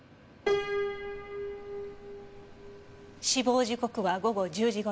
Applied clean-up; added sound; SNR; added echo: none; Piano; 4 dB; none.